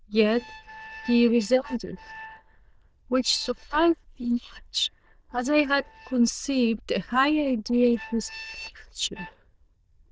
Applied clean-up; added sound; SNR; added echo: neural diffusion model UNIVERSE++.